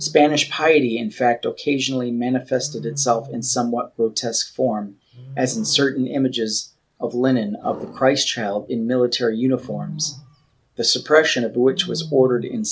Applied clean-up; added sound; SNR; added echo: none; Wild animals; 18 dB; none.